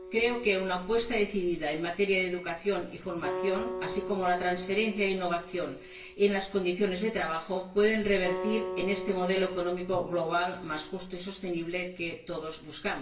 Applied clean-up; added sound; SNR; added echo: none; Acoustic guitar; 11 dB; reverberation time 0.3 s.